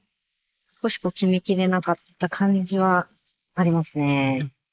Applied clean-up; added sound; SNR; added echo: neural mask model Resemble Enhance denoiser.